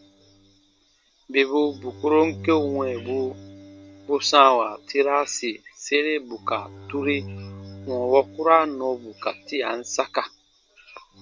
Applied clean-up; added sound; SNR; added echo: none; Bowed string instrument; 19 dB; none.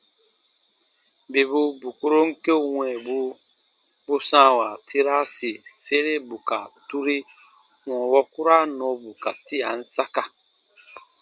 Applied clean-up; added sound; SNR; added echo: none; none; none; none.